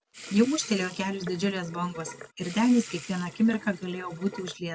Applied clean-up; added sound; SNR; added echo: none; Sink (filling or washing) / Water tap, faucet; 16 dB; none.